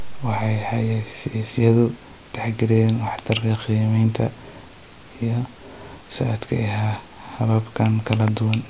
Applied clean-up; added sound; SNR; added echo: none; none; none; none.